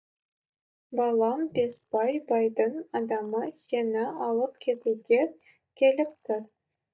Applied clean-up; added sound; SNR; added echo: neural mask model DeepFilterNet 3.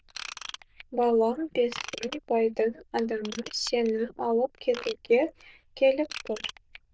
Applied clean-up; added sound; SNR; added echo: neural diffusion model UNIVERSE++.